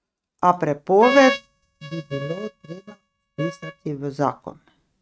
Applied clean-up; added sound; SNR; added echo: neural mask model RNNoise.